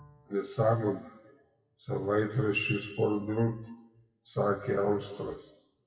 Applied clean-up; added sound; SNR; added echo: classical method WPE with log-MMSE.